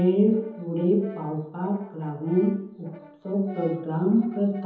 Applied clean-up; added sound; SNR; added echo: none; Brass instrument; 20 dB; reverberation time 1.3 s.